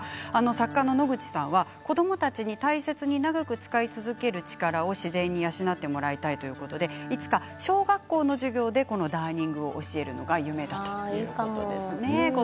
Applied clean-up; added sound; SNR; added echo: none; Bowed string instrument; 19 dB; none.